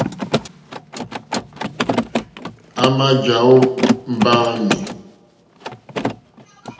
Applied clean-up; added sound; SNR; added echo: none; Mechanisms; 4 dB; reverberation time 0.8 s.